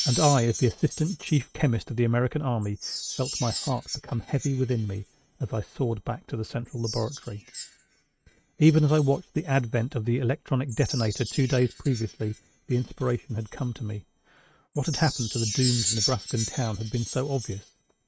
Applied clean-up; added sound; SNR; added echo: neural mask model RNNoise.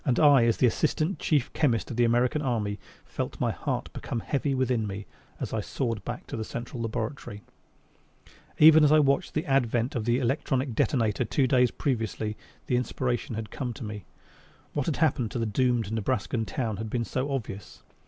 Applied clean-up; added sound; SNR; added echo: none; none; none; none.